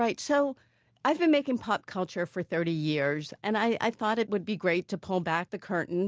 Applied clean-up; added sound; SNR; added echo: none; none; none; none.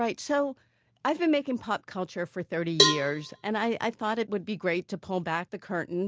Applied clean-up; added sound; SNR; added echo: none; Cowbell; 0 dB; none.